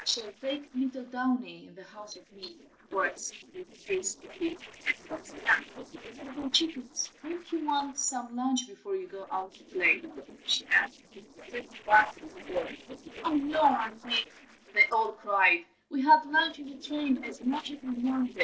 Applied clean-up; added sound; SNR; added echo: neural separator model SepFormer DNS4.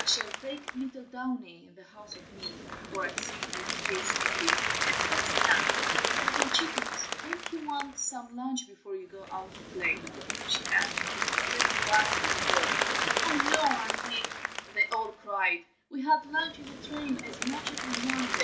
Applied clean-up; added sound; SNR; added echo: none; Applause; -2 dB; reverberation time 0.2 s.